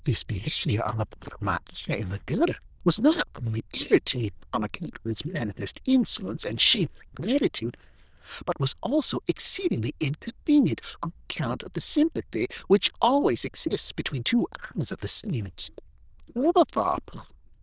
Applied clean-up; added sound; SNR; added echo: neural diffusion model UNIVERSE++.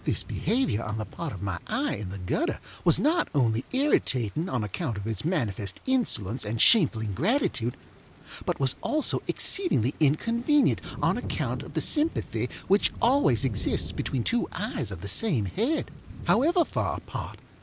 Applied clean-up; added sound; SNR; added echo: none; Thunder / Rain; 16 dB; none.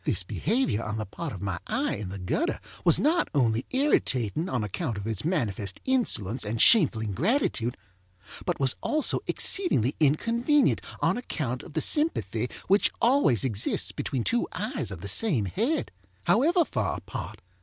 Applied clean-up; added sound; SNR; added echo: none; none; none; none.